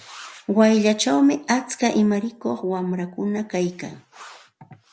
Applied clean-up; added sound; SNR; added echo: none; none; none; none.